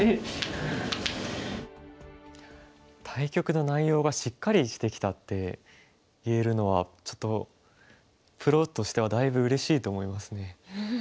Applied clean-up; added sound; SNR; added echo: none; none; none; none.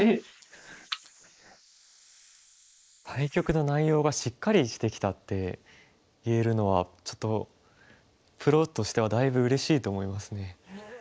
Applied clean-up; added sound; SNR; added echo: neural mask model Resemble Enhance denoiser.